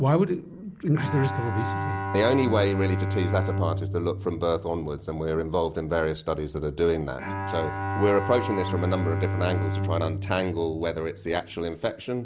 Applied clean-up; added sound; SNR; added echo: none; Bowed string instrument; 4 dB; none.